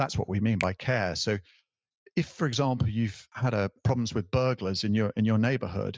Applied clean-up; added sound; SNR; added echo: neural mask model RNNoise.